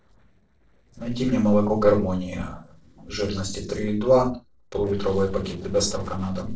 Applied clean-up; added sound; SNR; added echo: neural separator model SepFormer DNS4.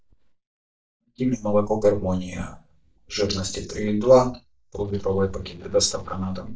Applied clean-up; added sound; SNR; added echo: neural mask model DeepFilterNet 3.